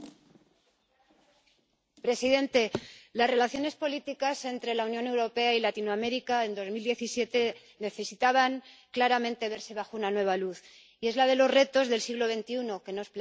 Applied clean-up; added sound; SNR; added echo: none; none; none; none.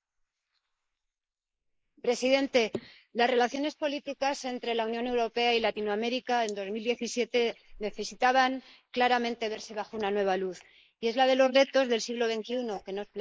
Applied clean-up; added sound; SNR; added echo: neural mask model Resemble Enhance denoiser.